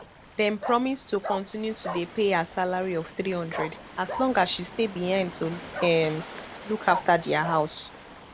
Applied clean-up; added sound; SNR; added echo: none; Waves, surf + Bark; 11 dB; none.